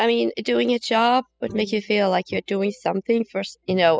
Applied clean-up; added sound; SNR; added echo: classical method spectral subtraction.